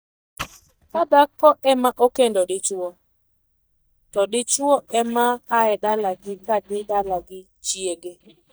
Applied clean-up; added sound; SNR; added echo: neural mask model DeepFilterNet 3.